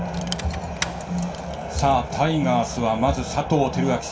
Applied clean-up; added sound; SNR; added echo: none; Rattle / Keys jangling; 14 dB; reverberation time 0.2 s.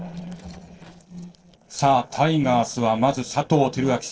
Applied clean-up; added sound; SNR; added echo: neural separator model SepFormer DNS4.